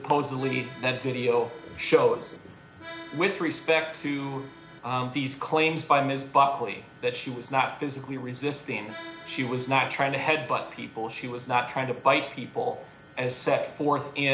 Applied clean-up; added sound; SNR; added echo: none; Accordion; 17 dB; none.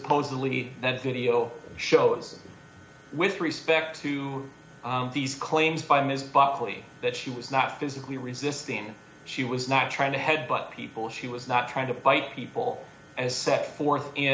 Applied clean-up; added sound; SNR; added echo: none; none; none; none.